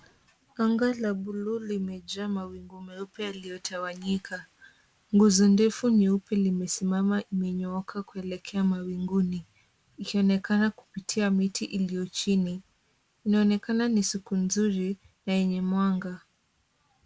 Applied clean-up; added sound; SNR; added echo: none; none; none; none.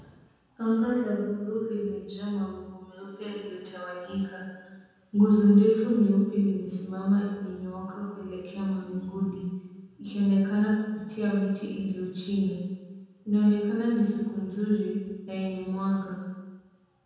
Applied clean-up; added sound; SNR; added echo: none; none; none; reverberation time 1.2 s.